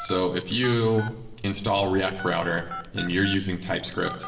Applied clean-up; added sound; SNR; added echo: none; Telephone; 13 dB; reverberation time 1.0 s.